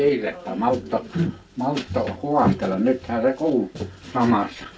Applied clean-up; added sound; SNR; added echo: none; none; none; none.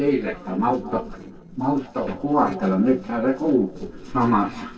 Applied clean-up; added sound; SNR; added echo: neural separator model SepFormer DNS4.